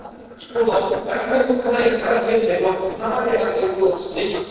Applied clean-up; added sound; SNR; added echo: neural separator model SepFormer DNS4.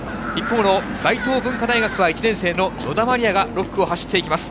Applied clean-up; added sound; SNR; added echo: none; none; none; none.